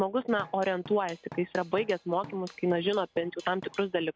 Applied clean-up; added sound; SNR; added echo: none; Drum kit; 20 dB; none.